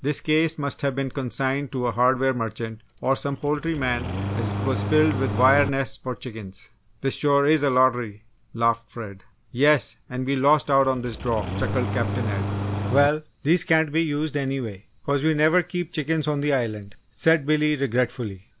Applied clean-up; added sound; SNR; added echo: none; Engine starting; 4 dB; none.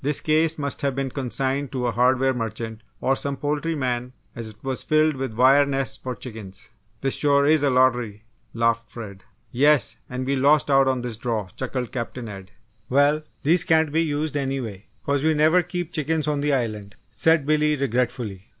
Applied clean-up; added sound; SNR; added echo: none; none; none; none.